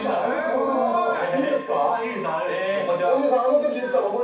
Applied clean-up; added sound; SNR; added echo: none; Wind instrument, woodwind instrument; 17 dB; reverberation time 0.6 s.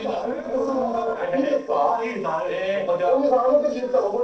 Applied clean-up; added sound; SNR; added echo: neural separator model SepFormer DNS4.